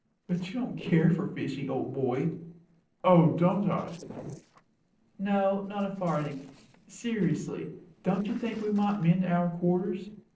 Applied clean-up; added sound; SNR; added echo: neural separator model SepFormer DNS4.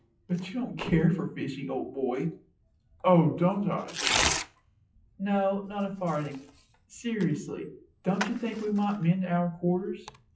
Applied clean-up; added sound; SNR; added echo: classical method WPE with log-MMSE.